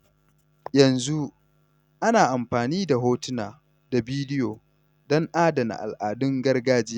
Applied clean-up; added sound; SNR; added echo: none; none; none; none.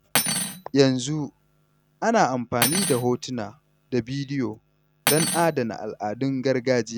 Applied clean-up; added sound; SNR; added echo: none; Cutlery, silverware; 5 dB; none.